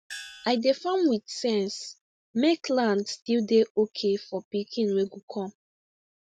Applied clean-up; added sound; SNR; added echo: none; Gong; 15 dB; none.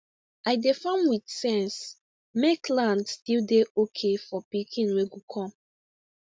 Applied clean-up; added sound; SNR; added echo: none; none; none; none.